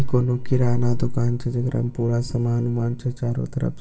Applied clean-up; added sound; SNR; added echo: neural separator model SepFormer DNS4.